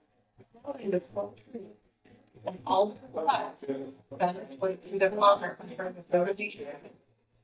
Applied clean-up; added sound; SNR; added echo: neural mask model DeepFilterNet 3.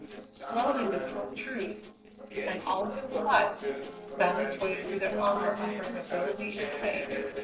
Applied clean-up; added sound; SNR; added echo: neural separator model SepFormer DNS4.